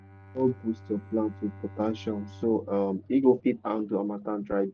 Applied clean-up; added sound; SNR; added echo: none; Bowed string instrument; 19 dB; none.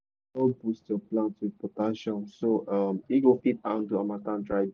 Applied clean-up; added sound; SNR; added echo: none; none; none; none.